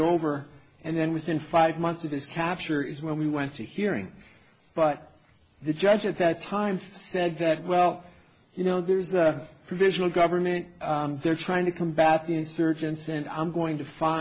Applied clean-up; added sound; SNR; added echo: none; none; none; none.